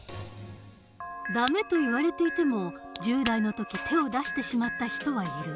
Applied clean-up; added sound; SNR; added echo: none; Crack; 15 dB; none.